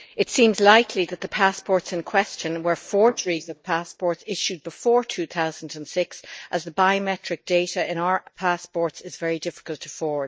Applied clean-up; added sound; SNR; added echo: neural mask model DeepFilterNet 3.